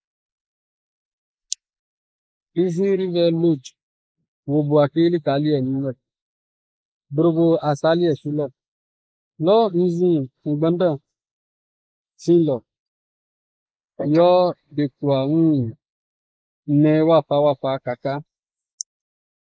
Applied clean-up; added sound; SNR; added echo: neural mask model Resemble Enhance denoiser.